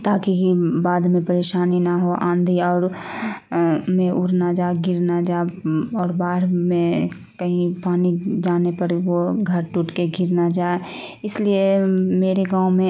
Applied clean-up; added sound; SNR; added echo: none; none; none; none.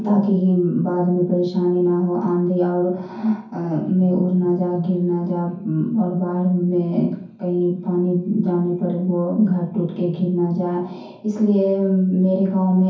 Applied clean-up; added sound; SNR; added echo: none; none; none; reverberation time 0.6 s.